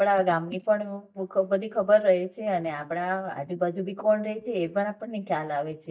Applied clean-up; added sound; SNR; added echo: neural mask model DeepFilterNet 3.